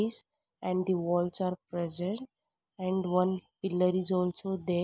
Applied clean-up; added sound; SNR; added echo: none; none; none; none.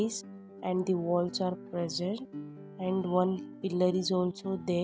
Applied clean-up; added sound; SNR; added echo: none; Guitar; 15 dB; none.